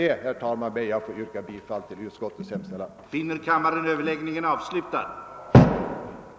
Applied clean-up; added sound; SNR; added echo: none; none; none; none.